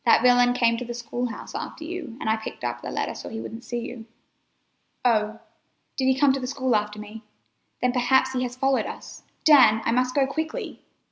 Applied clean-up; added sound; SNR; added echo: none; none; none; none.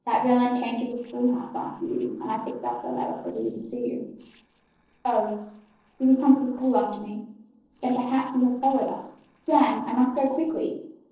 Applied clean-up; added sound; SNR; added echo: neural separator model SepFormer DNS4.